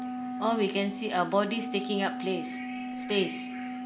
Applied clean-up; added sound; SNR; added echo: none; Wind instrument, woodwind instrument; 7 dB; none.